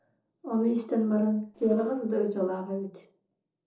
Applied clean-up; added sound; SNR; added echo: neural separator model SepFormer DNS4.